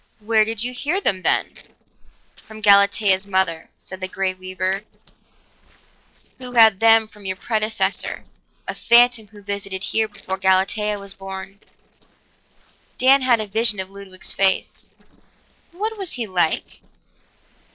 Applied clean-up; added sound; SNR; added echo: neural separator model SepFormer DNS4.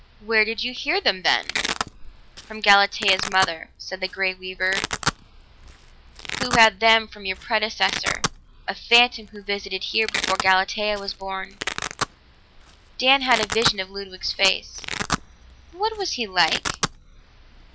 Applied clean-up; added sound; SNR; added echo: none; Domestic sounds, home sounds; 8 dB; none.